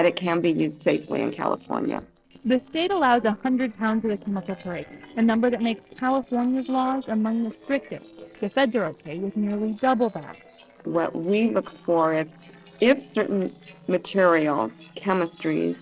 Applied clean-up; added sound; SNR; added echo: neural separator model SepFormer DNS4.